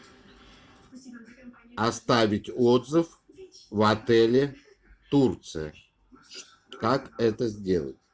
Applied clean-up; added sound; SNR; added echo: none; none; none; none.